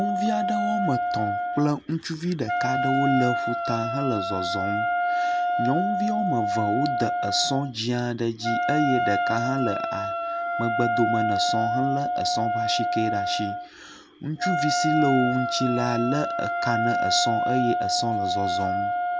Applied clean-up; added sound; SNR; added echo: none; Wind instrument, woodwind instrument; -1 dB; none.